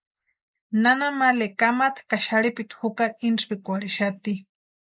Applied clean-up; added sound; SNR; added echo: neural mask model Resemble Enhance denoiser.